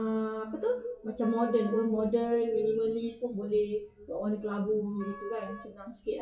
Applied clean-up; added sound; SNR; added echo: classical method WPE with log-MMSE.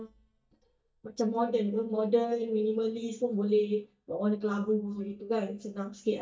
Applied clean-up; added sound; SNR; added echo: neural mask model DeepFilterNet 3.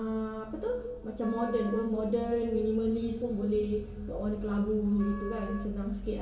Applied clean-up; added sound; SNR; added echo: none; Wind instrument, woodwind instrument; 18 dB; reverberation time 1.7 s.